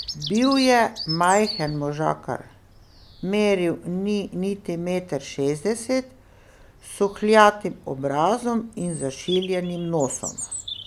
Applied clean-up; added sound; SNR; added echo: none; Bird vocalization, bird call, bird song; 14 dB; none.